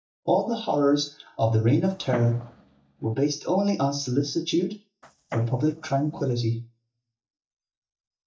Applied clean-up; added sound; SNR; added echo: neural mask model DeepFilterNet 3.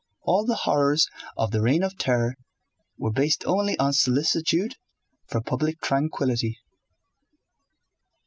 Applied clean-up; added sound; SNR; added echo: none; none; none; none.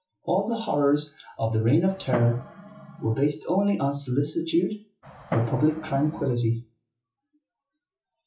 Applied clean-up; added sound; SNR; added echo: classical method WPE with log-MMSE.